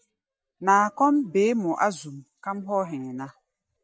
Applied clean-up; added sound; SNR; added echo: neural mask model DeepFilterNet 3.